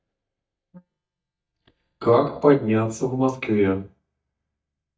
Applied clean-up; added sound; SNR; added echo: neural mask model DeepFilterNet 3.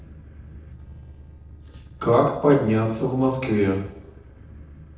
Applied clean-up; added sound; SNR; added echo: neural separator model SepFormer DNS4.